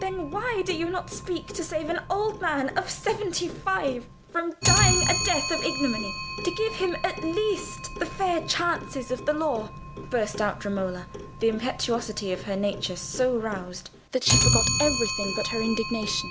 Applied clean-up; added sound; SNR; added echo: none; Clock; 2 dB; none.